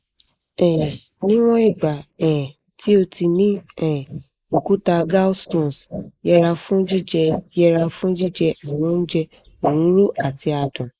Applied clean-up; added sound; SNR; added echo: neural mask model Resemble Enhance denoiser.